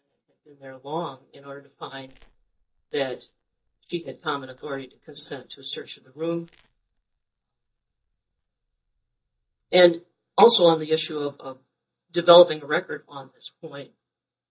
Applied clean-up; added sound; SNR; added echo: neural mask model DeepFilterNet 3.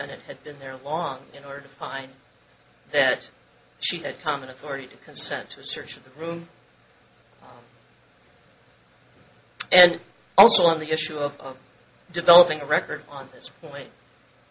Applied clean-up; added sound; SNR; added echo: none; none; none; none.